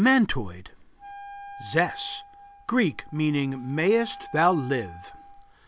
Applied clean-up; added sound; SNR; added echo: none; Wind instrument, woodwind instrument; 18 dB; none.